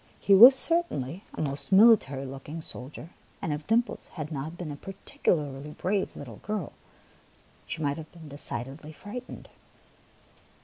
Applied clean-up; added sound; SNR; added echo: none; none; none; none.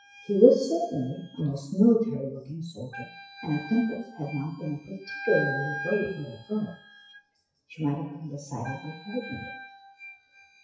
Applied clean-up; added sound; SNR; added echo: classical method WPE with log-MMSE.